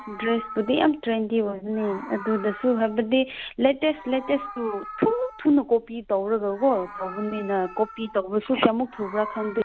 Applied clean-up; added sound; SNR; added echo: none; Meow; 16 dB; none.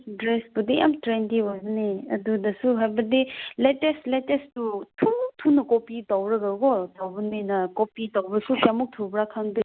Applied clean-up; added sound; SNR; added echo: none; none; none; none.